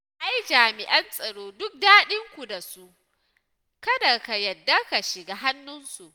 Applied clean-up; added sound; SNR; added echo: none; none; none; none.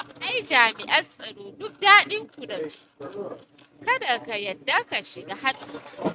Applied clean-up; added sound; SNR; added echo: neural mask model RNNoise.